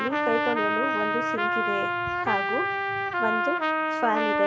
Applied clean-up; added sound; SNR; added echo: none; Trumpet; -4 dB; none.